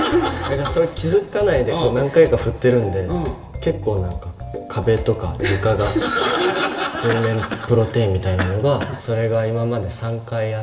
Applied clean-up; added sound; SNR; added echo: none; Cough; 12 dB; reverberation time 1.9 s.